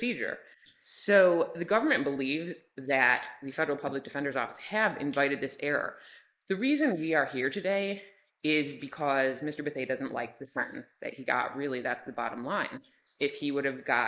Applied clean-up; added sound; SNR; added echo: neural mask model Resemble Enhance denoiser.